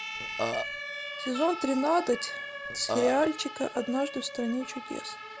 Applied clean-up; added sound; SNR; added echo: none; Siren + Burping, eructation; 6 dB; none.